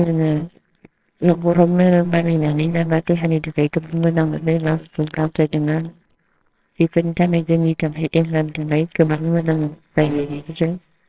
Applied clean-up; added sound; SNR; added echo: neural separator model SepFormer WHAMR!.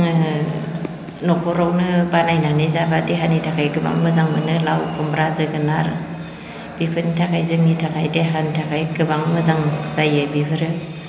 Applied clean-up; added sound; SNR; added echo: none; none; none; none.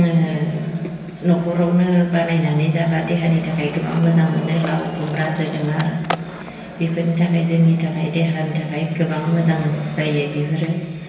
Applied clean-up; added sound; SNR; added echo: none; Skateboard; 18 dB; reverberation time 0.9 s.